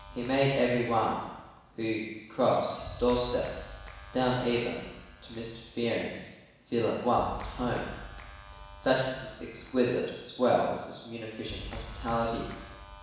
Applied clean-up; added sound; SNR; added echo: none; Clapping; 16 dB; reverberation time 1.1 s.